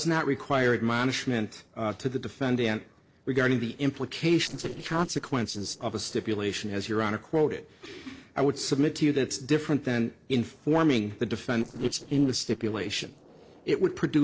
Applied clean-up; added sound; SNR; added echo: neural separator model SepFormer DNS4.